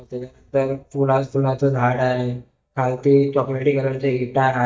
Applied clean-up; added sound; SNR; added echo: neural mask model DeepFilterNet 3.